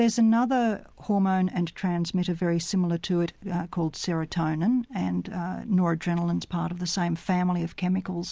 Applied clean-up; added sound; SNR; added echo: none; none; none; none.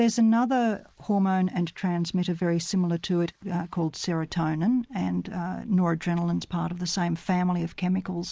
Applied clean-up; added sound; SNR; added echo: neural mask model Resemble Enhance denoiser.